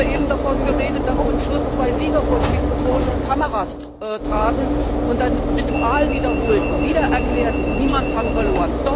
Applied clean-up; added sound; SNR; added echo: none; Alarm / Engine / Train; -4 dB; none.